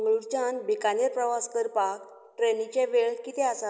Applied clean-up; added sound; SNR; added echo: none; none; none; none.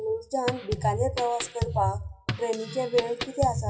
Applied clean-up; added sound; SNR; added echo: classical method WPE with log-MMSE.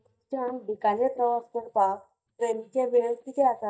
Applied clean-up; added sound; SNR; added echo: neural mask model DeepFilterNet 3.